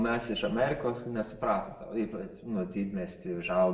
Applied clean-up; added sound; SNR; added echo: none; none; none; reverberation time 0.7 s.